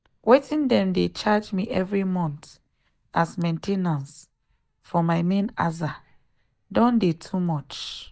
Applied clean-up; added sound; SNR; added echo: neural mask model DeepFilterNet 3.